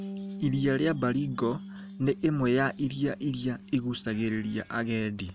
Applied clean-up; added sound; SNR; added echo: none; Bass guitar; 14 dB; none.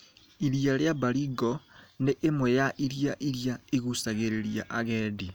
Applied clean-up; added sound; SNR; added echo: none; none; none; none.